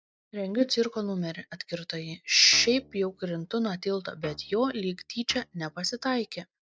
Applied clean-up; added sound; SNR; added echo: neural mask model DeepFilterNet 3.